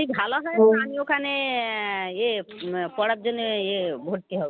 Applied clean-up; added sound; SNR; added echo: none; Brass instrument; -2 dB; none.